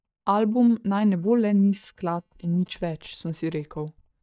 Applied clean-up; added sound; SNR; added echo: neural mask model DeepFilterNet 3.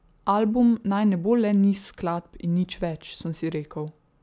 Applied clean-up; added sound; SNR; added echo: none; none; none; none.